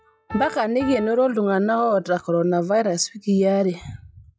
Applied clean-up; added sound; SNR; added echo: classical method log-MMSE.